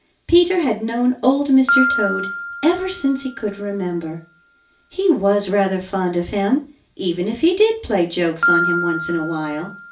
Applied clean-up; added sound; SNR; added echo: none; Piano; 7 dB; reverberation time 0.3 s.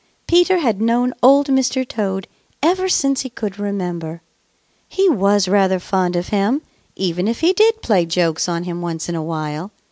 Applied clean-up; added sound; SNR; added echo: none; none; none; none.